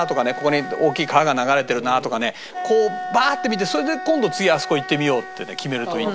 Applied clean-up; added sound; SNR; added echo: none; Wind instrument, woodwind instrument; 10 dB; none.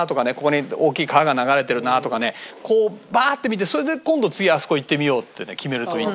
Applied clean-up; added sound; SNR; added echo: none; none; none; none.